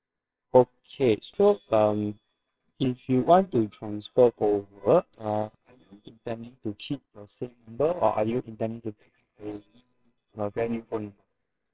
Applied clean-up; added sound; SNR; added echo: neural separator model SepFormer WHAMR!.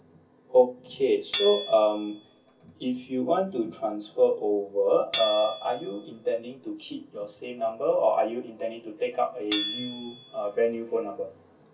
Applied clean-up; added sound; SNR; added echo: none; Hammer / Chink, clink; 11 dB; reverberation time 0.3 s.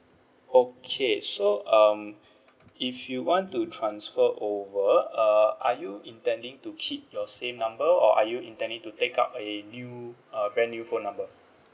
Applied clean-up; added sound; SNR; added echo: none; none; none; none.